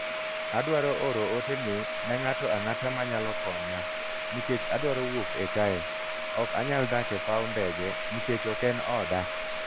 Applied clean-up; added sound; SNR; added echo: none; Domestic sounds, home sounds; 2 dB; none.